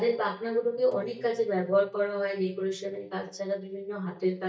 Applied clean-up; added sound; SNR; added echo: neural mask model DeepFilterNet 3.